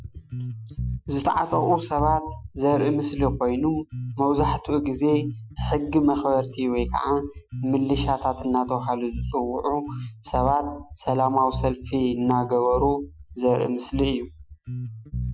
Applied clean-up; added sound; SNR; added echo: classical method Wiener filter.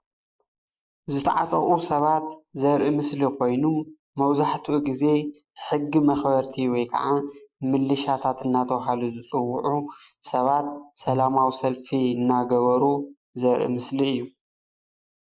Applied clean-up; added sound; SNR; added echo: neural mask model Resemble Enhance denoiser.